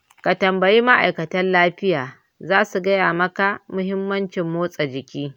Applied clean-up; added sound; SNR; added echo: none; none; none; none.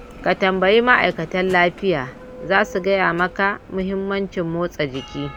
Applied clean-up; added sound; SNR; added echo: none; Bell; 18 dB; none.